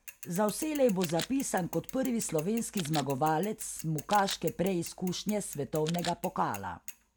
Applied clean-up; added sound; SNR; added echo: none; Camera + Mechanisms / Bicycle; 13 dB; none.